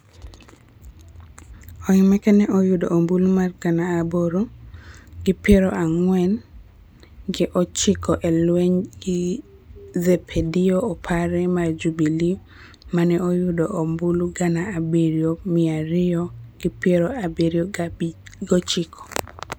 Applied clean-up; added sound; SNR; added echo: none; none; none; none.